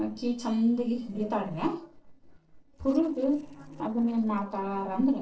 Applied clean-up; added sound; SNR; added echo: neural separator model SepFormer DNS4.